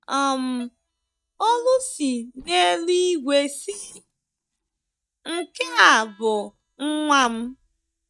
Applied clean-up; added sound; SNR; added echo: neural mask model DeepFilterNet 3.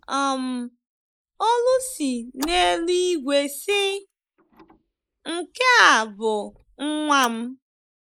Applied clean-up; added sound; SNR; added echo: neural mask model Resemble Enhance denoiser.